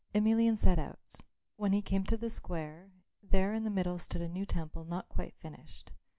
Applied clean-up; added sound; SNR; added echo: none; none; none; none.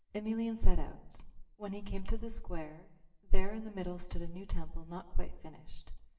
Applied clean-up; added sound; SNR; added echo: none; none; none; reverberation time 0.8 s.